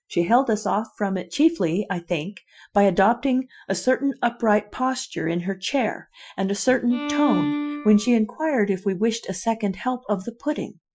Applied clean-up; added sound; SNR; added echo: classical method Wiener filter.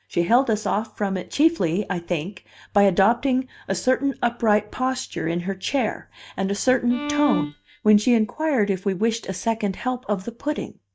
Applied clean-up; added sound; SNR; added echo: neural mask model DeepFilterNet 3.